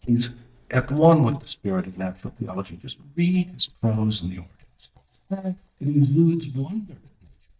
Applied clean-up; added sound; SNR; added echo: neural mask model DeepFilterNet 3.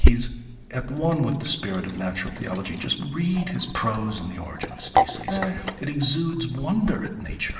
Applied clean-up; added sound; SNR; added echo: none; Sink (filling or washing); 0 dB; reverberation time 1.1 s.